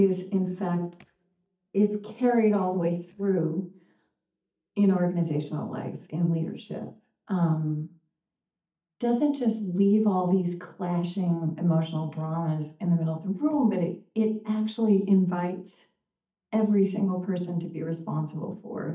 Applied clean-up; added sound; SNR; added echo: neural mask model DeepFilterNet 3.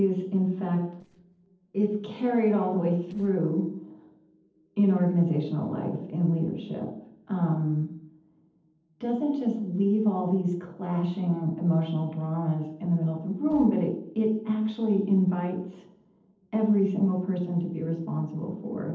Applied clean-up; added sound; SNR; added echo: neural separator model SepFormer DNS4.